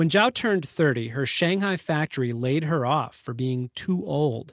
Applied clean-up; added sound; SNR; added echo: neural mask model Resemble Enhance denoiser.